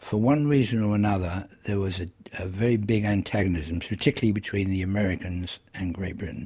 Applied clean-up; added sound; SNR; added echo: none; none; none; none.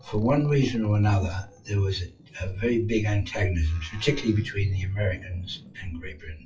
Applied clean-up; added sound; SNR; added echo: classical method WPE with log-MMSE.